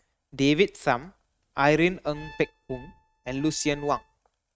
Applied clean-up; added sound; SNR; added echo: neural mask model RNNoise.